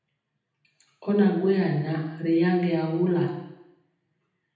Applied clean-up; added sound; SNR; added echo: none; none; none; reverberation time 0.9 s.